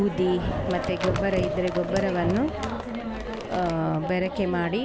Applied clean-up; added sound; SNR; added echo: none; Crumpling, crinkling; 15 dB; none.